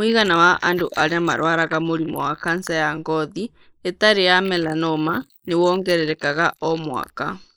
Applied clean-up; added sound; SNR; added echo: neural mask model Resemble Enhance denoiser.